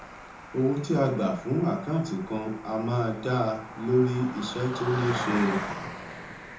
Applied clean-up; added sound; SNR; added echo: none; Cricket; 10 dB; reverberation time 0.5 s.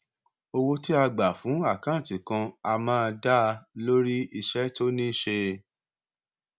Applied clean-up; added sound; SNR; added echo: none; none; none; none.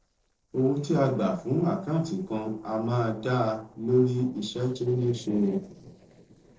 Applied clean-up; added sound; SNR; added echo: neural separator model SepFormer DNS4.